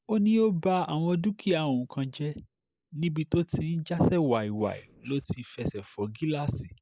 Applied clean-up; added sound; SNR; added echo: neural mask model Resemble Enhance denoiser.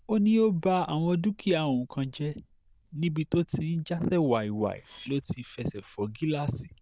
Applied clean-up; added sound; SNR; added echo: neural diffusion model UNIVERSE++.